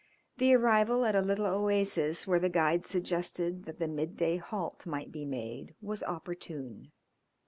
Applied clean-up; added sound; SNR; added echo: none; none; none; none.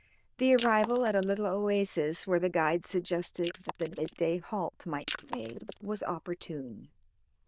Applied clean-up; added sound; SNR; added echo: neural diffusion model UNIVERSE++.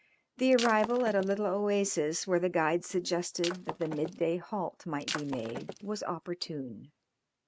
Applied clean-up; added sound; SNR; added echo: neural mask model RNNoise.